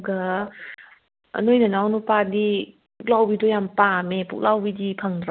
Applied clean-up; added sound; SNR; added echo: none; none; none; none.